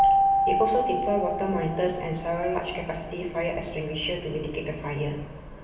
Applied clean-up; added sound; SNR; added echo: none; Keyboard (musical); 0 dB; reverberation time 1.1 s.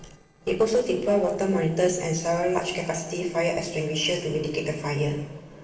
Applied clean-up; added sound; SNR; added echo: neural separator model SepFormer DNS4.